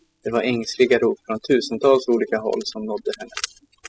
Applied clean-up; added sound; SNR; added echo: classical method spectral subtraction.